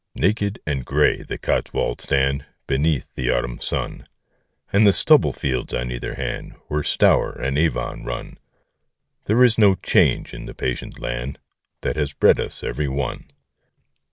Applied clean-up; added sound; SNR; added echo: none; none; none; none.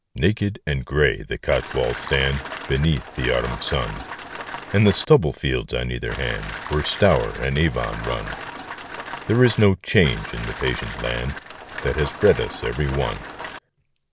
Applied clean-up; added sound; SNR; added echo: none; Rain; 11 dB; none.